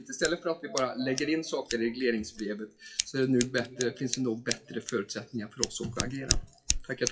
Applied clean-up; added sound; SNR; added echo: classical method WPE with log-MMSE.